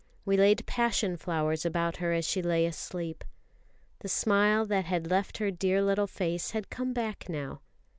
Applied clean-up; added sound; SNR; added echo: none; none; none; none.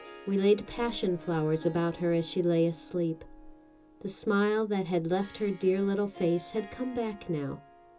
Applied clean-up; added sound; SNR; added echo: none; Harp; 20 dB; reverberation time 0.2 s.